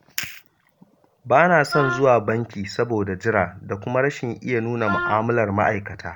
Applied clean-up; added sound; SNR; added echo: none; Wind instrument, woodwind instrument; 6 dB; none.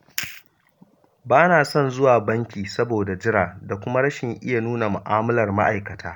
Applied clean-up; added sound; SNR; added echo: none; none; none; none.